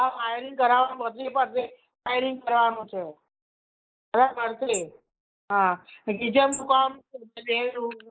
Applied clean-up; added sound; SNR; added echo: neural mask model Resemble Enhance denoiser.